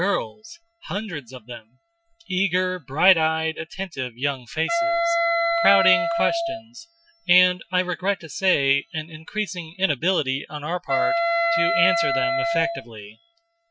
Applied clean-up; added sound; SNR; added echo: classical method Wiener filter.